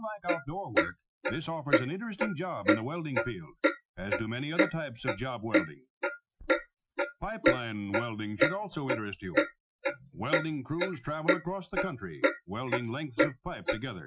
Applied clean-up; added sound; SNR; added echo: classical method Wiener filter.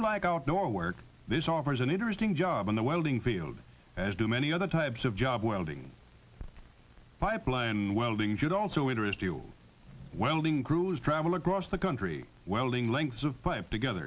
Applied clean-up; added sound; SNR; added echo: none; none; none; none.